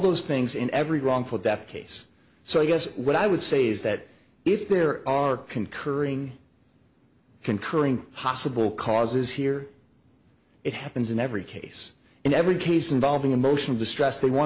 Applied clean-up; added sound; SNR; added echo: none; none; none; none.